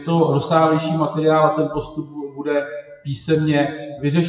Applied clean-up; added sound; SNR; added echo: classical method WPE with log-MMSE.